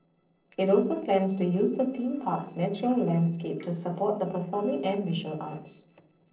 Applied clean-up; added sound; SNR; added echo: neural separator model SepFormer DNS4.